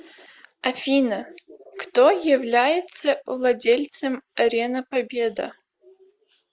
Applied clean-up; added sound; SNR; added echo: none; none; none; none.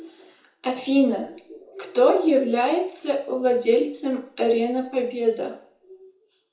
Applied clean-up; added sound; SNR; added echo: none; none; none; reverberation time 0.6 s.